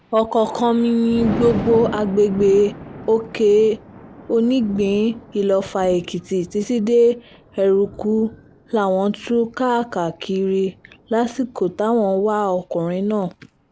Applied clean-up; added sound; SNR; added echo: none; Thunder; 15 dB; none.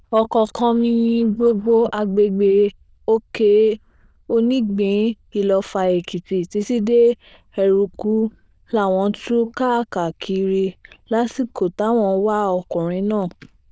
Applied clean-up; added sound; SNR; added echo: neural diffusion model UNIVERSE++.